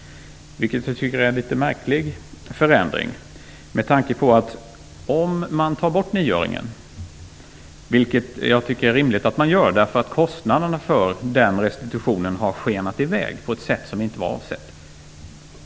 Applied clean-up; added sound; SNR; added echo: none; none; none; none.